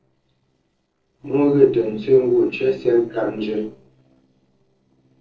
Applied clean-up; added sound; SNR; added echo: neural separator model SepFormer DNS4.